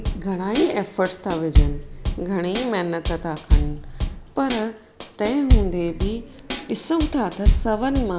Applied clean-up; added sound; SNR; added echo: none; Bass drum / Snare drum / Drum kit; -1 dB; none.